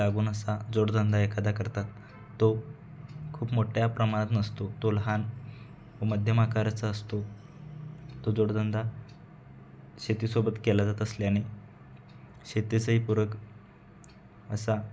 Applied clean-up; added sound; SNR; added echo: none; none; none; none.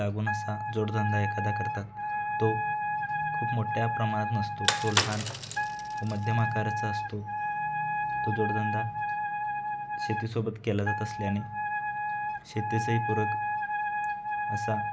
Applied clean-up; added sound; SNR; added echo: none; Bicycle + Wind instrument, woodwind instrument; -1 dB; none.